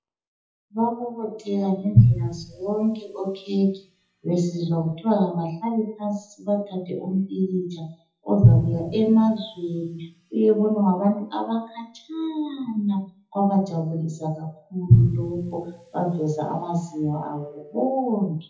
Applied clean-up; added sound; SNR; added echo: classical method WPE with log-MMSE.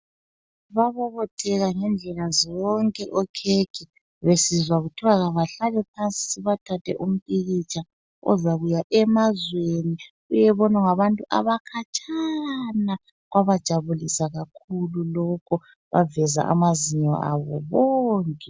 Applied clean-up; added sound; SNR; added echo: none; none; none; none.